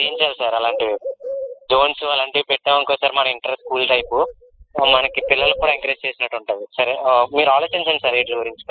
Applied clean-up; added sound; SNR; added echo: classical method spectral subtraction.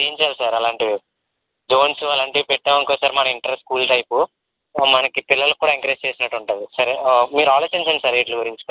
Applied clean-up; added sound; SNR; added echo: none; none; none; none.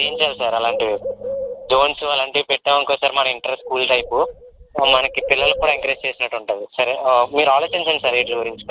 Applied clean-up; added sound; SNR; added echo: none; Bird; 12 dB; none.